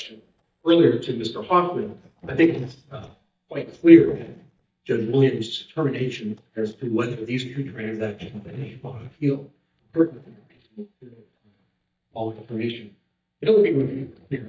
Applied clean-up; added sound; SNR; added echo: neural mask model DeepFilterNet 3.